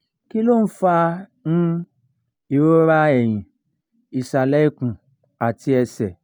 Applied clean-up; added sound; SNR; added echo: none; none; none; none.